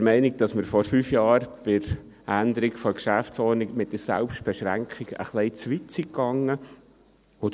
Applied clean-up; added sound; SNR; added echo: none; none; none; none.